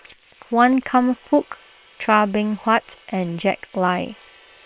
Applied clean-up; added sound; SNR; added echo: neural separator model SepFormer WHAM!.